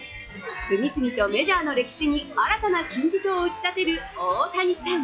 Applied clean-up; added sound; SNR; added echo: classical method log-MMSE.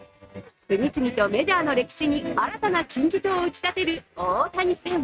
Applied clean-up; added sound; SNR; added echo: neural mask model RNNoise.